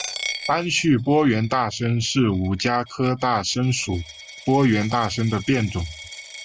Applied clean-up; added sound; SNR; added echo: none; Coin (dropping); 15 dB; none.